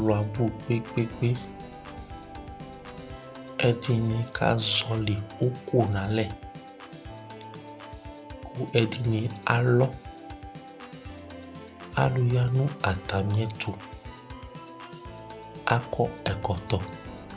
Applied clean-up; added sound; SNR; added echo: none; Organ; 13 dB; none.